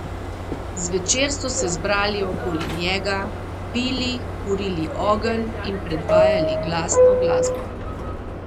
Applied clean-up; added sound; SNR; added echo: none; Subway, metro, underground; -2 dB; none.